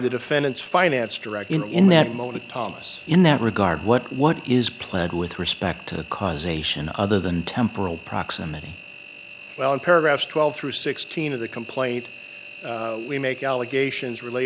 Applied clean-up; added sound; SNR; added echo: none; Engine; 18 dB; none.